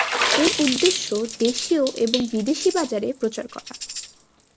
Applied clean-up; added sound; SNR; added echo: none; Tambourine + Water / Splash, splatter; 4 dB; none.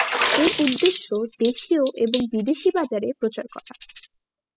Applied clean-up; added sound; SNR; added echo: classical method spectral subtraction.